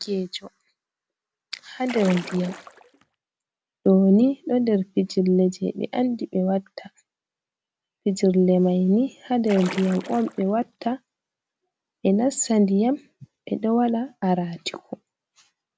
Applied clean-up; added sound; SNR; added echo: none; Splash, splatter; 13 dB; none.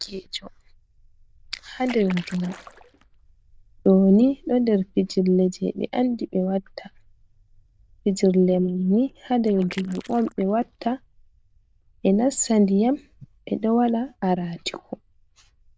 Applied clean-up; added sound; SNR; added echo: neural diffusion model UNIVERSE++.